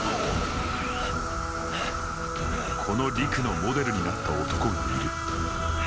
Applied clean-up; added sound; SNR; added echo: none; Insect; 5 dB; none.